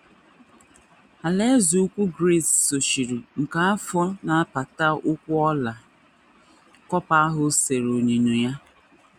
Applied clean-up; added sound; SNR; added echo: none; none; none; none.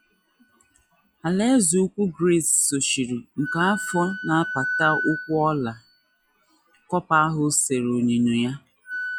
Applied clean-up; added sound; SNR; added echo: classical method log-MMSE.